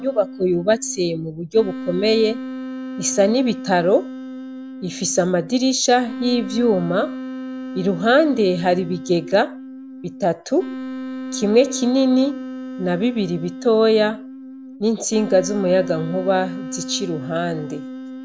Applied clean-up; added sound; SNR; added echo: none; Wind instrument, woodwind instrument; 11 dB; none.